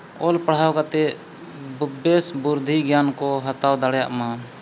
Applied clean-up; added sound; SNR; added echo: none; none; none; none.